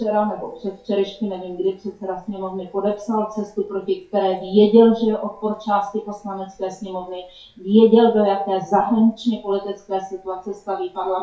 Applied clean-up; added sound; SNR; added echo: classical method WPE with log-MMSE.